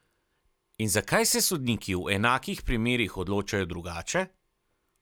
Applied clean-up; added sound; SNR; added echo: none; none; none; none.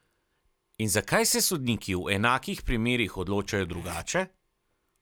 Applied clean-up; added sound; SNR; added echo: none; Zipper (clothing); 17 dB; none.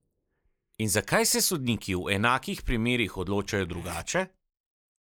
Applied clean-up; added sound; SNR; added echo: neural mask model Resemble Enhance denoiser.